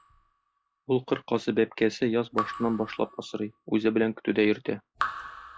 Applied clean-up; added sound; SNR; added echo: classical method log-MMSE.